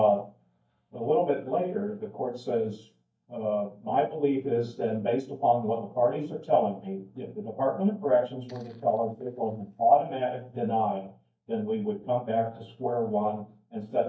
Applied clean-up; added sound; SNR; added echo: neural mask model DeepFilterNet 3.